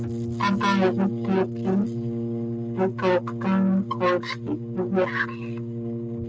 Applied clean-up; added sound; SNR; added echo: neural mask model RNNoise.